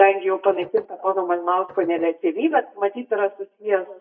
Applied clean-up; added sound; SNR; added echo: neural mask model DeepFilterNet 3.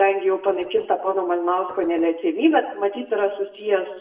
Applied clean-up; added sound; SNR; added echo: neural separator model SepFormer DNS4.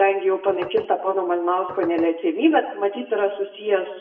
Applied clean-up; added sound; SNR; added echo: none; Knock; 13 dB; reverberation time 0.8 s.